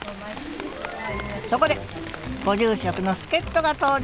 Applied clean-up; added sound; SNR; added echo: none; Rain; 13 dB; none.